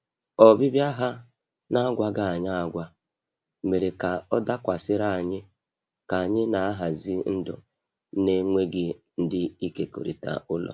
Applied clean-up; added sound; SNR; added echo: none; none; none; none.